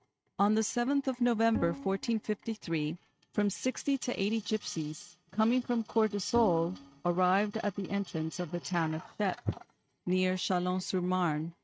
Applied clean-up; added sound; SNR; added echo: neural mask model RNNoise.